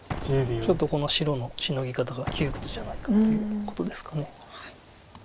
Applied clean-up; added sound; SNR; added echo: none; Explosion; 9 dB; none.